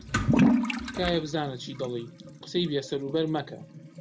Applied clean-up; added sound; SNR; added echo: none; Toilet flush / Liquid; -2 dB; none.